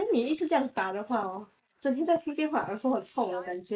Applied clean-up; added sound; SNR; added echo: neural mask model Resemble Enhance denoiser.